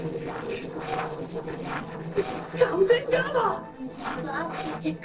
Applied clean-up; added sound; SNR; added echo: neural separator model SepFormer DNS4.